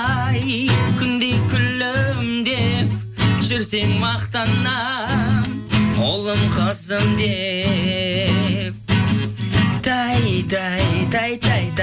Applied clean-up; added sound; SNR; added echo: none; none; none; none.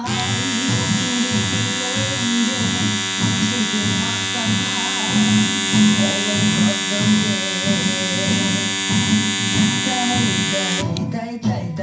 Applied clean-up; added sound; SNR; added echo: none; Domestic sounds, home sounds; 1 dB; reverberation time 0.5 s.